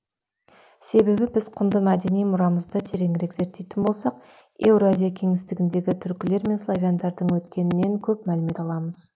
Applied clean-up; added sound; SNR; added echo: none; none; none; none.